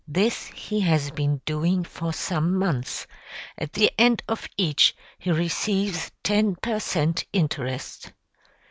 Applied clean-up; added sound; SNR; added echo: none; none; none; none.